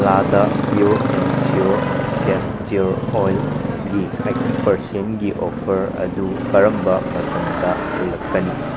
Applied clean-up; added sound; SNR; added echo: none; Motorcycle; 1 dB; none.